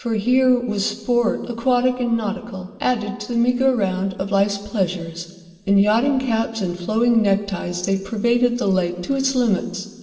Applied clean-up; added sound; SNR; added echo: none; none; none; reverberation time 1.8 s.